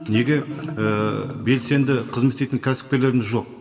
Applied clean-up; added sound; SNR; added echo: none; Marimba, xylophone; 13 dB; reverberation time 1.3 s.